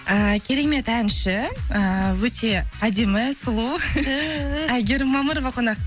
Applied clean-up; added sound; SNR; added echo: none; none; none; none.